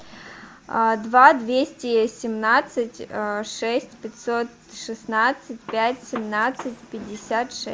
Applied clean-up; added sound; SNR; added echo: none; Gunshot, gunfire; 17 dB; none.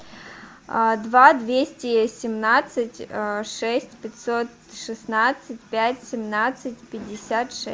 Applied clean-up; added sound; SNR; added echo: none; none; none; none.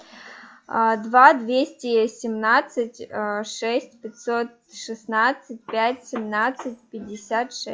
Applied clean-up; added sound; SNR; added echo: classical method log-MMSE.